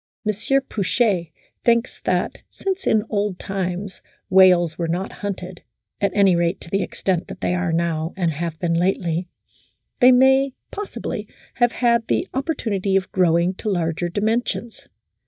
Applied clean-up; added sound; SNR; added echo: neural mask model DeepFilterNet 3.